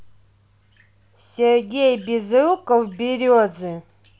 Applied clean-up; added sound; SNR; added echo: none; none; none; none.